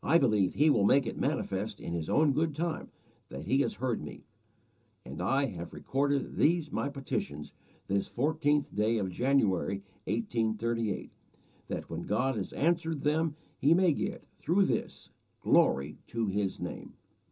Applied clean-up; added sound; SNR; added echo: none; none; none; reverberation time 0.2 s.